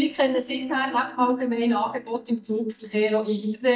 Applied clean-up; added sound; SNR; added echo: neural mask model DeepFilterNet 3.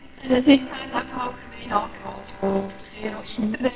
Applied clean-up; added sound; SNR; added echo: neural separator model SepFormer WHAMR!.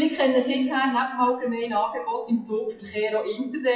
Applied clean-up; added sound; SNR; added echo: classical method WPE with log-MMSE.